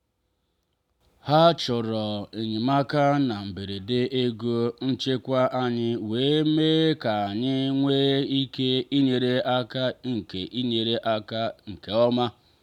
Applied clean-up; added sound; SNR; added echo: none; none; none; none.